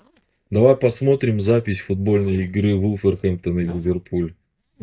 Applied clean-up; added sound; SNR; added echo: neural mask model DeepFilterNet 3.